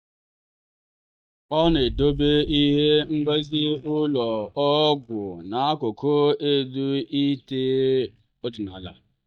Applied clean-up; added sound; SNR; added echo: neural mask model DeepFilterNet 3.